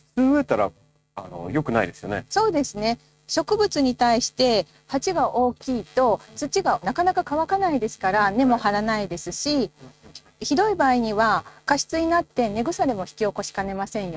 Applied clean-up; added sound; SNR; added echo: neural mask model RNNoise.